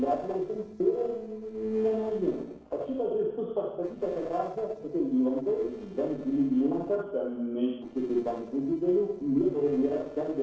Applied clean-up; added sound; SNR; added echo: neural separator model SepFormer DNS4.